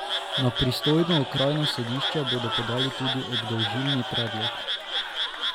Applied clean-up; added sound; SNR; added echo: none; Frog + Crowd / Cheering; 1 dB; none.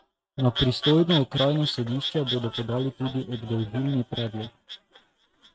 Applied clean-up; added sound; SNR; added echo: neural mask model RNNoise.